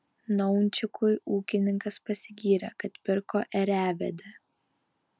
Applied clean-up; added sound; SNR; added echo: none; none; none; none.